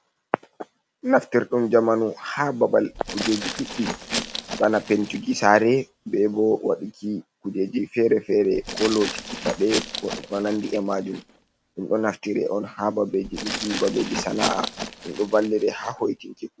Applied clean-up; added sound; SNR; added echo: none; Glass; 9 dB; none.